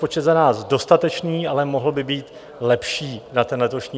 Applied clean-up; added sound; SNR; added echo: none; none; none; none.